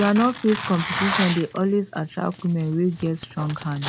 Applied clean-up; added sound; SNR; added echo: none; Tearing; 8 dB; none.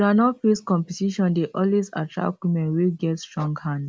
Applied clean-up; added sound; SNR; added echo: none; none; none; none.